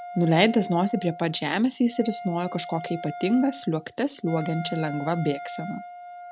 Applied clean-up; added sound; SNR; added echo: none; Wind instrument, woodwind instrument; 12 dB; none.